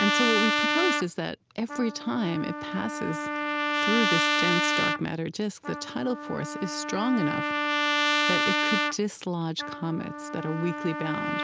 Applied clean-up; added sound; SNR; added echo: none; Trumpet; -2 dB; none.